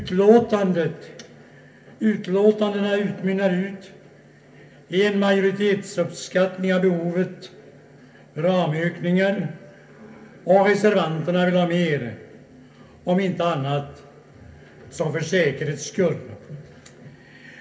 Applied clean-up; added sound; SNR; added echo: none; none; none; reverberation time 0.3 s.